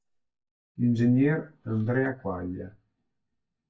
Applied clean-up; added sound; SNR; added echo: neural mask model DeepFilterNet 3.